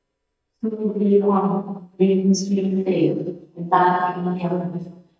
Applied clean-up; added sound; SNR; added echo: neural mask model DeepFilterNet 3.